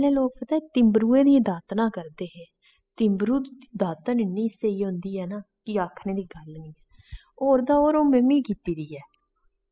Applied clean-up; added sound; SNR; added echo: classical method spectral subtraction.